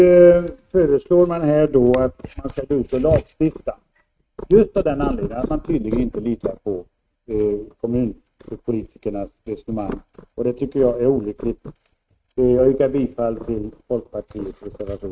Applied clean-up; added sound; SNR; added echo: neural mask model RNNoise.